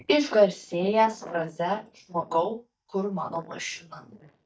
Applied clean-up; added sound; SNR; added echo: neural mask model DeepFilterNet 3.